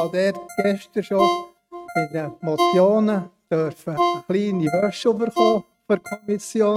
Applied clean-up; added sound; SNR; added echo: neural mask model RNNoise.